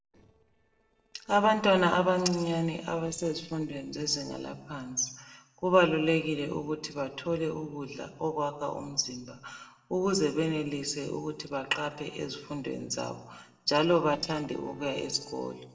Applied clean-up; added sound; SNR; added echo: neural separator model SepFormer DNS4.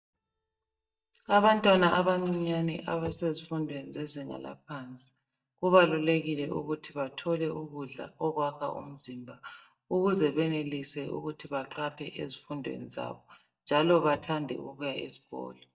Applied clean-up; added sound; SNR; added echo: neural mask model DeepFilterNet 3.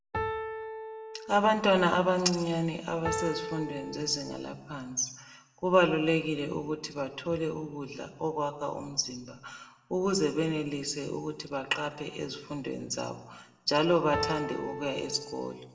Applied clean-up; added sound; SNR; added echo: none; Piano; 6 dB; reverberation time 0.7 s.